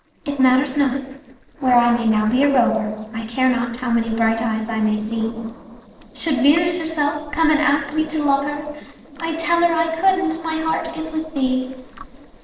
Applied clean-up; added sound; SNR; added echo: neural separator model SepFormer DNS4.